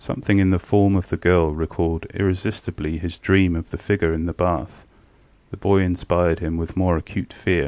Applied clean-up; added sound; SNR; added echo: none; none; none; none.